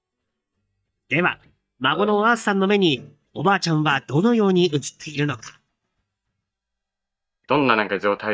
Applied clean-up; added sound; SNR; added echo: neural mask model DeepFilterNet 3.